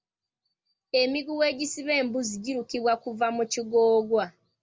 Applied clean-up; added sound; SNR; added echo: none; none; none; none.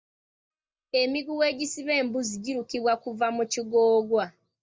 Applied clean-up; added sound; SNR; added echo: neural mask model DeepFilterNet 3.